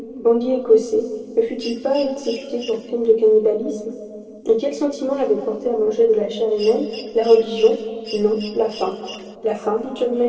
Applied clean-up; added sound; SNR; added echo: neural separator model SepFormer DNS4.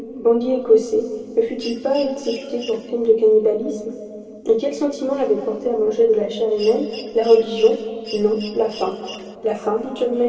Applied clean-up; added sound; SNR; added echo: none; Mechanisms; 19 dB; reverberation time 2.6 s.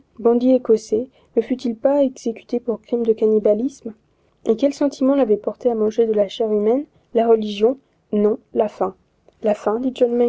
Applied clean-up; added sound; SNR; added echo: none; none; none; none.